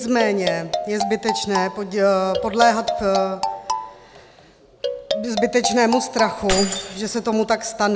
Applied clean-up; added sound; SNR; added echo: none; Marimba, xylophone + Keys jangling; 5 dB; none.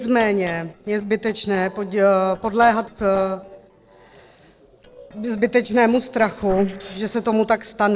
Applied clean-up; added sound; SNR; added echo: neural separator model SepFormer DNS4.